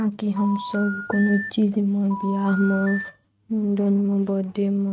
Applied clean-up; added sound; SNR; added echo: neural mask model RNNoise.